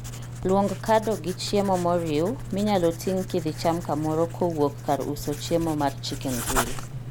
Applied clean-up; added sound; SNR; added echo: none; Writing; 8 dB; none.